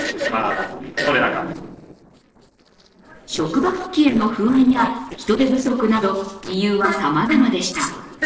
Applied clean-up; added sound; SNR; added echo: neural separator model SepFormer DNS4.